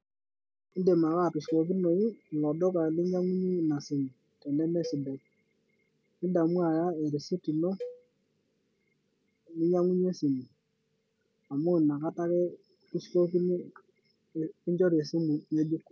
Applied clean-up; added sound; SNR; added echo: none; Cowbell; 18 dB; none.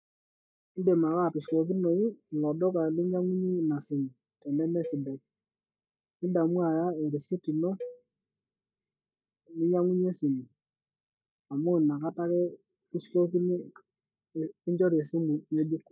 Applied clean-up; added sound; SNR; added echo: neural mask model DeepFilterNet 3.